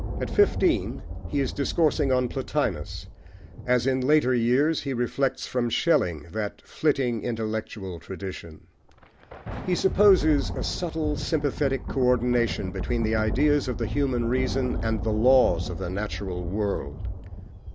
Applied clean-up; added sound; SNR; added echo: none; Thunder; 7 dB; none.